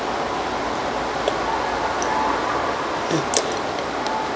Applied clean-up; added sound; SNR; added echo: none; none; none; none.